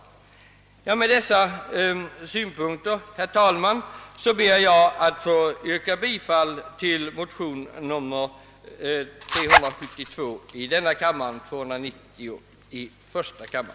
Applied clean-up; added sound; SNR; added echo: none; Zipper (clothing); -2 dB; none.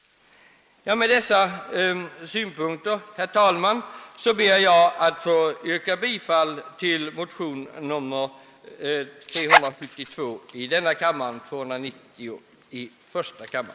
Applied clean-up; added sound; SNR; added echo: neural mask model Resemble Enhance denoiser.